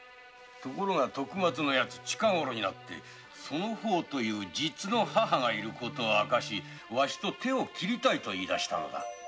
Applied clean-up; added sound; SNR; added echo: none; none; none; none.